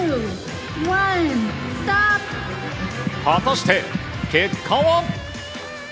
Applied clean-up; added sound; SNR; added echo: none; none; none; none.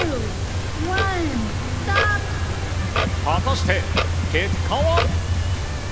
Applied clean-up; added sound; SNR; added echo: none; Clock; -3 dB; none.